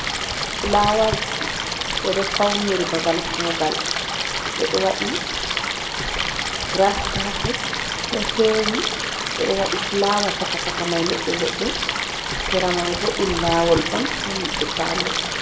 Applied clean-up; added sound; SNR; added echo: none; Stream; 1 dB; reverberation time 1.1 s.